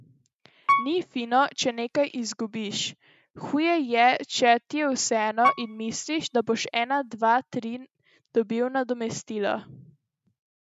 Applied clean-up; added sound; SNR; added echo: neural mask model RNNoise.